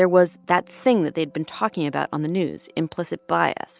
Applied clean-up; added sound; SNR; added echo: none; none; none; none.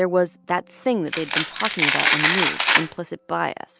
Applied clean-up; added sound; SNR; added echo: none; Domestic sounds, home sounds; -4 dB; none.